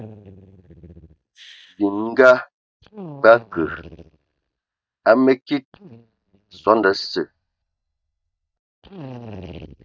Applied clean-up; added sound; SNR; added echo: neural mask model DeepFilterNet 3.